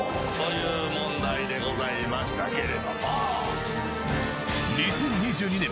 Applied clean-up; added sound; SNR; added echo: none; none; none; none.